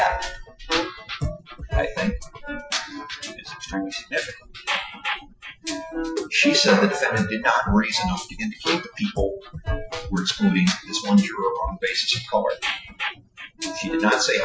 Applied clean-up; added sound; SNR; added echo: classical method Wiener filter.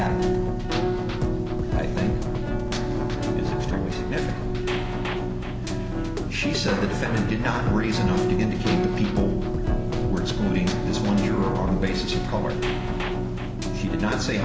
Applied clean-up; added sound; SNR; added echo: none; Keyboard (musical); -1 dB; none.